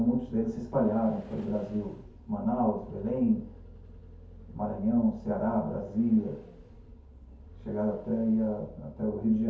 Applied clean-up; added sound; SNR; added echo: none; Vehicle; 19 dB; reverberation time 0.6 s.